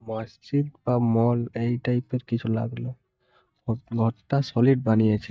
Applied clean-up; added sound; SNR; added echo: neural mask model DeepFilterNet 3.